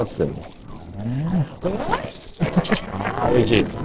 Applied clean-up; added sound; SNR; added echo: neural separator model SepFormer DNS4.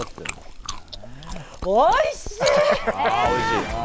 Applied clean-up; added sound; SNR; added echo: none; Chewing, mastication; 12 dB; none.